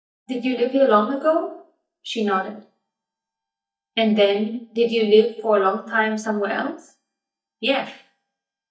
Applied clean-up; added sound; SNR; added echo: neural mask model DeepFilterNet 3.